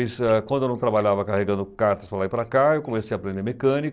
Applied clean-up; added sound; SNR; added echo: neural separator model SepFormer DNS4.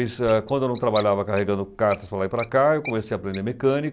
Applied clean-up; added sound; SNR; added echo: none; Bird; 19 dB; none.